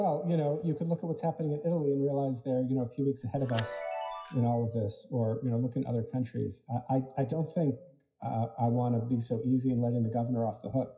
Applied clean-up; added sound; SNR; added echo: classical method WPE with log-MMSE.